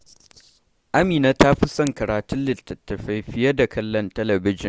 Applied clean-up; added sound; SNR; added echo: none; none; none; none.